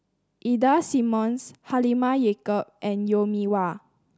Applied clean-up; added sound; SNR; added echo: none; none; none; none.